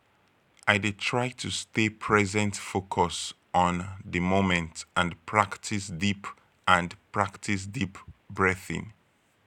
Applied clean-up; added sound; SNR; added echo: none; none; none; none.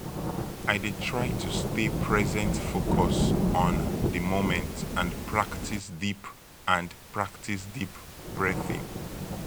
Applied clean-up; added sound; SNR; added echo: none; Rain / Thunderstorm; -1 dB; none.